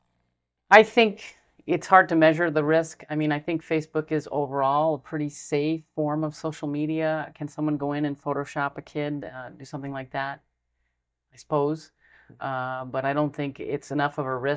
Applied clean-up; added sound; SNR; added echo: neural mask model DeepFilterNet 3.